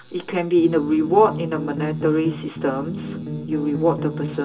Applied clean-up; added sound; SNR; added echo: none; Bass guitar; 7 dB; reverberation time 0.2 s.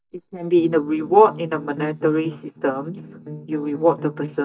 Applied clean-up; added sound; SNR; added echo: neural mask model DeepFilterNet 3.